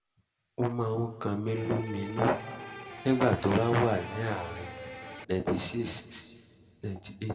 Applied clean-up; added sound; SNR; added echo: none; Electric guitar; 13 dB; reverberation time 1.8 s.